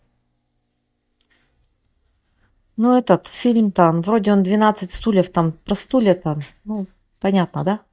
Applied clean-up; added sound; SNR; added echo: neural mask model DeepFilterNet 3.